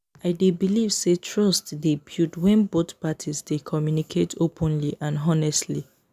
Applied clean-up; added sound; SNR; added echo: none; none; none; none.